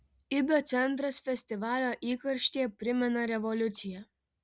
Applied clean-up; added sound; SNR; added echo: none; none; none; none.